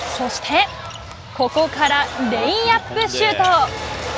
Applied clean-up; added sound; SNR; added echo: none; none; none; none.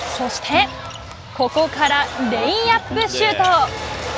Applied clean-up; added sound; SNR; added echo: none; Bowed string instrument; 18 dB; none.